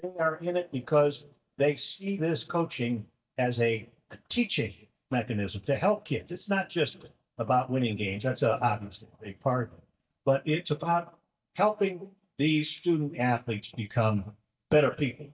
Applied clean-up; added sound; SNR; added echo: neural mask model DeepFilterNet 3.